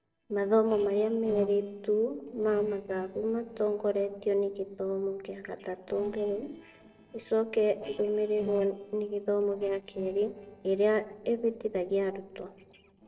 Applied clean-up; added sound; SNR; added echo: neural separator model SepFormer DNS4.